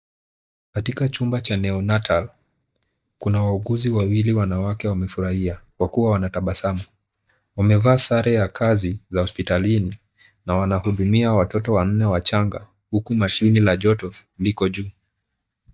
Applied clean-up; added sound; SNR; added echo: neural mask model DeepFilterNet 3.